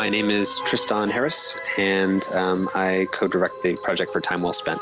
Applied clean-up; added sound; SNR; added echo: none; none; none; none.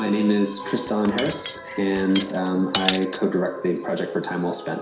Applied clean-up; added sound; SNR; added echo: none; Cutlery, silverware; 10 dB; reverberation time 0.7 s.